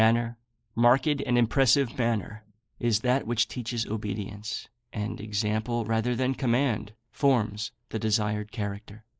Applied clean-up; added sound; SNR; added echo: neural mask model Resemble Enhance denoiser.